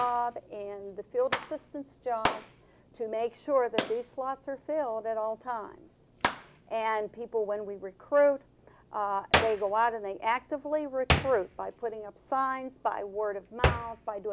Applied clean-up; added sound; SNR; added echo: none; Hands; 5 dB; none.